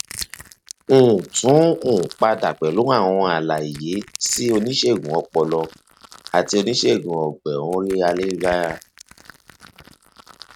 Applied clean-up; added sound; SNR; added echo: neural mask model RNNoise.